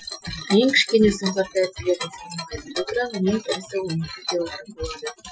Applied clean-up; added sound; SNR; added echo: classical method Wiener filter.